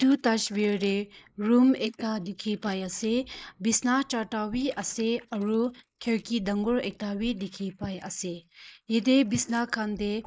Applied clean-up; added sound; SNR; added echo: neural mask model Resemble Enhance denoiser.